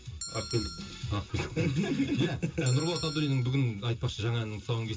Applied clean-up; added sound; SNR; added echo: none; Bell; 14 dB; reverberation time 0.2 s.